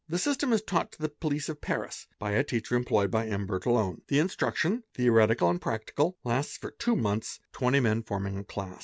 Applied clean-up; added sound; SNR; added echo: none; none; none; none.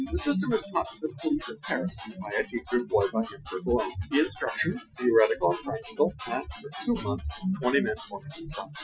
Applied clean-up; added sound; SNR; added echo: classical method Wiener filter.